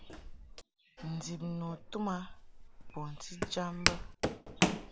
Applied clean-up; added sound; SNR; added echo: none; Walk, footsteps; -3 dB; none.